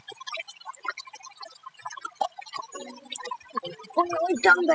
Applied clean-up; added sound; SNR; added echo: classical method spectral subtraction.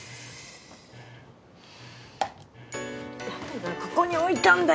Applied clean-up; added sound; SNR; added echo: none; none; none; none.